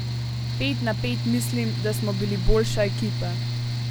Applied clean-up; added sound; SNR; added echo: none; Mechanical fan; 0 dB; none.